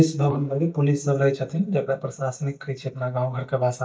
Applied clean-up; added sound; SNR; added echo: neural mask model DeepFilterNet 3.